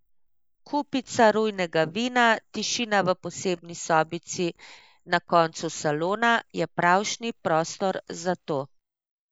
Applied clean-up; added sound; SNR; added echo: neural mask model Resemble Enhance denoiser.